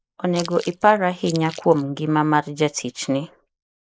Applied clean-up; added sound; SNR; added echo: neural mask model Resemble Enhance denoiser.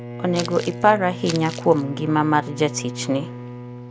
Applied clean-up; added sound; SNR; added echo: none; Bowed string instrument + Crumpling, crinkling; 11 dB; none.